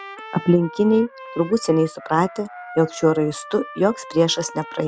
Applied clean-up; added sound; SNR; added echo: none; Trumpet; 17 dB; none.